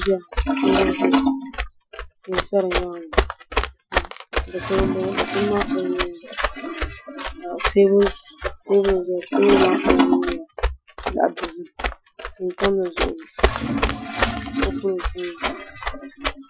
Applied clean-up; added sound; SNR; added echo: classical method Wiener filter.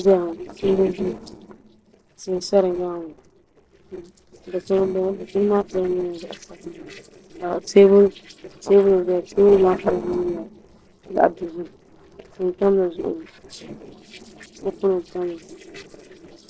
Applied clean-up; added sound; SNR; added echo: neural separator model SepFormer DNS4.